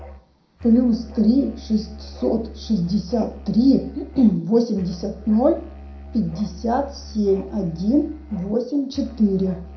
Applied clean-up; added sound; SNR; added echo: none; Musical instrument; 17 dB; reverberation time 0.4 s.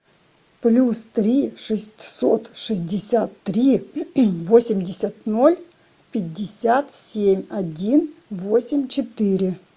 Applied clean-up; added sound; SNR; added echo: none; none; none; none.